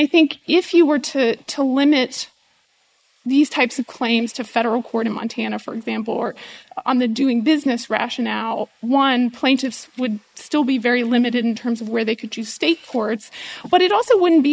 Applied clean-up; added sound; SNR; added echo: neural mask model Resemble Enhance denoiser.